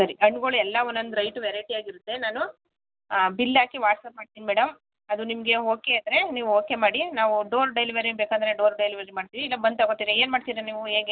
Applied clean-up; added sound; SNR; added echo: none; none; none; none.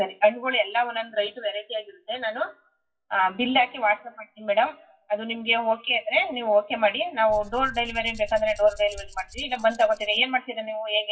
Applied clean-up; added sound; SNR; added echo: classical method WPE with log-MMSE.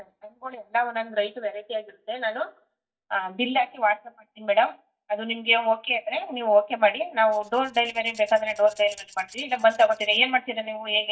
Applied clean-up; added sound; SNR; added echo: neural mask model DeepFilterNet 3.